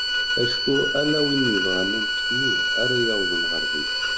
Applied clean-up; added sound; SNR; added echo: none; Bowed string instrument; -3 dB; none.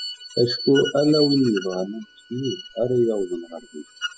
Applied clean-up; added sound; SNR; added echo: classical method spectral subtraction.